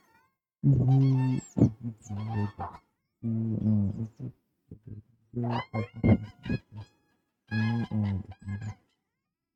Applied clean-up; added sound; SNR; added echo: neural mask model RNNoise.